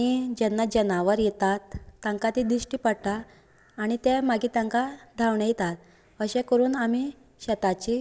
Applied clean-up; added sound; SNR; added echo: none; none; none; none.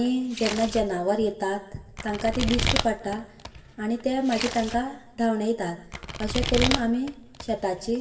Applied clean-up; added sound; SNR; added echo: none; Domestic sounds, home sounds; 6 dB; reverberation time 0.8 s.